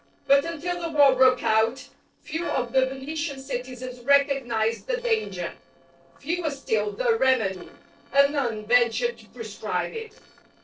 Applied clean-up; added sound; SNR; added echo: neural separator model SepFormer DNS4.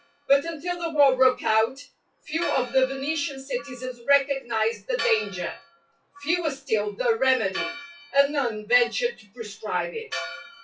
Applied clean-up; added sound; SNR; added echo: classical method WPE with log-MMSE.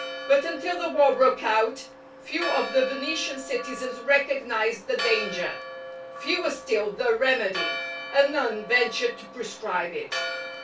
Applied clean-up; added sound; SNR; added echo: none; Church bell; 10 dB; reverberation time 0.2 s.